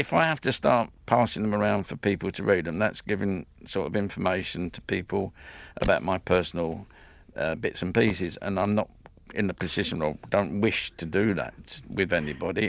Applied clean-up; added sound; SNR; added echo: none; Fireworks; 16 dB; none.